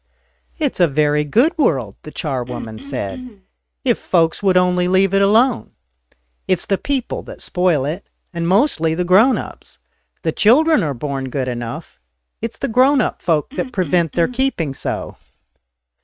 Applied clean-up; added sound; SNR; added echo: neural mask model RNNoise.